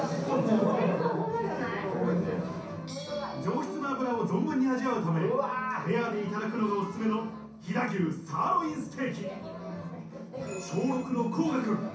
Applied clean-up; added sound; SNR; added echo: none; none; none; reverberation time 0.6 s.